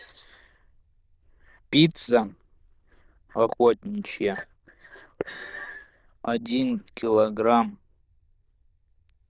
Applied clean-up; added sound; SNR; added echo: neural diffusion model UNIVERSE++.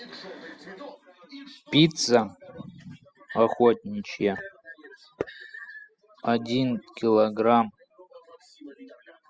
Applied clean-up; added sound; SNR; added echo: classical method spectral subtraction.